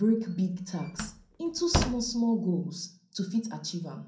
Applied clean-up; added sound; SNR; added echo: none; Slam; 4 dB; reverberation time 0.6 s.